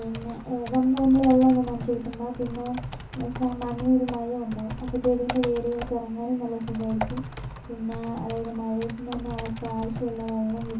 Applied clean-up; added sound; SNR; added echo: none; Typing; 10 dB; reverberation time 0.3 s.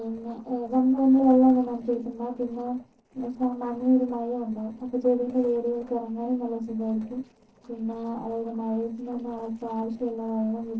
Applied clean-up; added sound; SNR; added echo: neural separator model SepFormer DNS4.